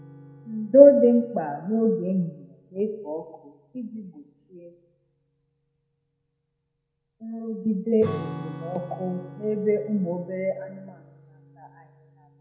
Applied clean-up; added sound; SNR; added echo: none; Acoustic guitar / Strum; 18 dB; reverberation time 0.8 s.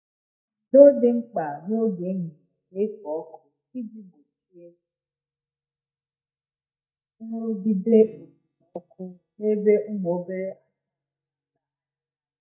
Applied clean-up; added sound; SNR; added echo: neural mask model DeepFilterNet 3.